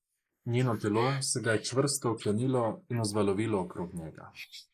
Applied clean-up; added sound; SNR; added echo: neural mask model Resemble Enhance denoiser.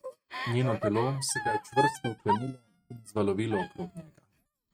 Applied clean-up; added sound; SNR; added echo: neural mask model RNNoise.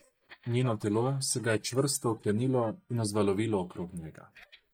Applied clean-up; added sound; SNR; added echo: neural mask model DeepFilterNet 3.